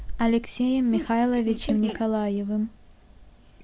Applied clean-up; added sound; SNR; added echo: none; Liquid; 19 dB; none.